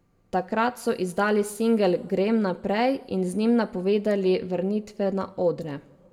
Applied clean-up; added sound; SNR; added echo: none; none; none; reverberation time 1.2 s.